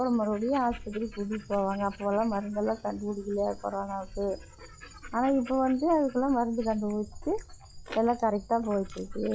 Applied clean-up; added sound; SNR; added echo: classical method log-MMSE.